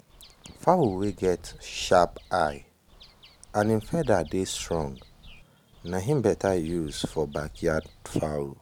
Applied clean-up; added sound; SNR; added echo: none; Bird vocalization, bird call, bird song; 19 dB; none.